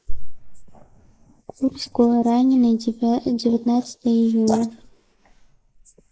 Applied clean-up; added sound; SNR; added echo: neural mask model Resemble Enhance denoiser.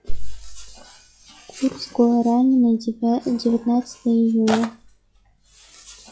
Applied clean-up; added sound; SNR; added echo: classical method log-MMSE.